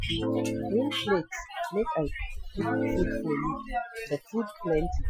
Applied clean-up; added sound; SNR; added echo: classical method Wiener filter.